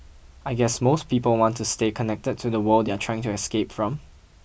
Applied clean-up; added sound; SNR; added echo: none; none; none; none.